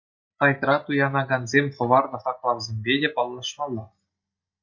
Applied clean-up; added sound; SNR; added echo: neural mask model DeepFilterNet 3.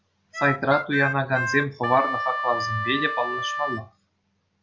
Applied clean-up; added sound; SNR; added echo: none; Harmonica; 3 dB; none.